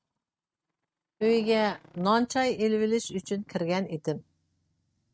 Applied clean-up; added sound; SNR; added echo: neural mask model RNNoise.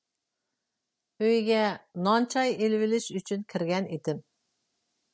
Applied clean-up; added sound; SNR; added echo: none; none; none; none.